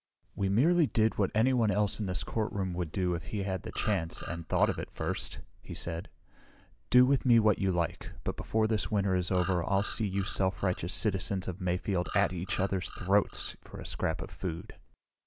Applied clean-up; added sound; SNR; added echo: none; Bird vocalization, bird call, bird song; 15 dB; none.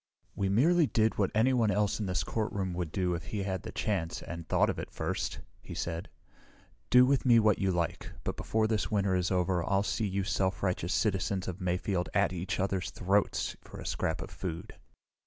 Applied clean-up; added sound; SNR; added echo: none; none; none; none.